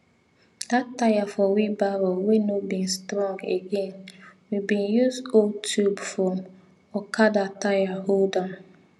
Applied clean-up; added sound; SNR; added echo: none; none; none; none.